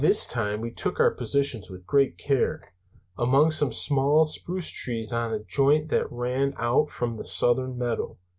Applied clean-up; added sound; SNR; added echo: none; none; none; none.